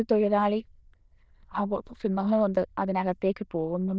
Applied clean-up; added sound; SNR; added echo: neural diffusion model UNIVERSE++.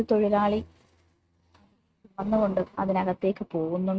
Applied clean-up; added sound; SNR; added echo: neural mask model RNNoise.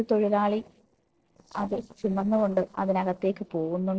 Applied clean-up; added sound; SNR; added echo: neural separator model SepFormer DNS4.